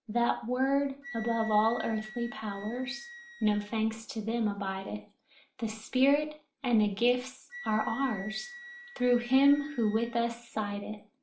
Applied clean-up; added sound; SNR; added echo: none; Wind instrument, woodwind instrument; 18 dB; reverberation time 0.4 s.